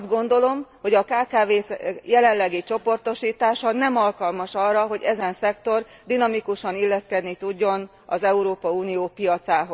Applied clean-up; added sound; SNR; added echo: none; none; none; none.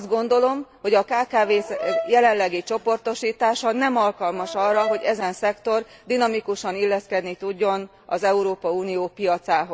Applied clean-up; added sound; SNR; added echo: none; Brass instrument; 9 dB; none.